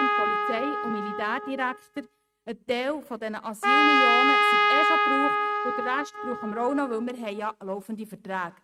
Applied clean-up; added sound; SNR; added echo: neural mask model RNNoise.